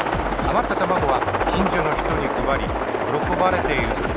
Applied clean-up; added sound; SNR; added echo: none; Aircraft; -1 dB; none.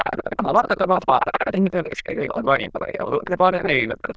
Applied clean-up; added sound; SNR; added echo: neural diffusion model UNIVERSE++.